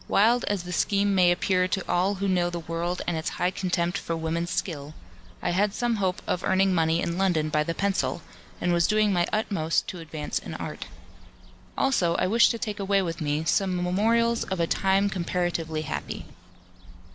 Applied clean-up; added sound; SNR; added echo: none; Bird + Explosion; 18 dB; none.